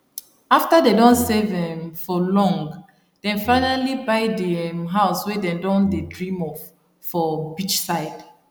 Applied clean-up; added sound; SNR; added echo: none; Brass instrument; 15 dB; none.